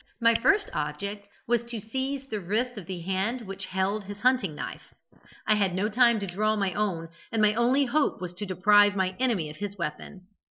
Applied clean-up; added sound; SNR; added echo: neural mask model Resemble Enhance denoiser.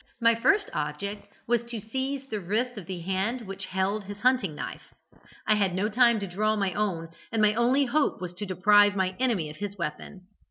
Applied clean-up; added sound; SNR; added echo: none; none; none; none.